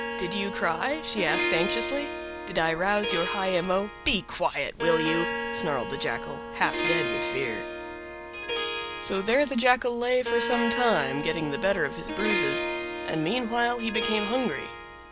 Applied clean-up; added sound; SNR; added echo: none; Harp; 4 dB; none.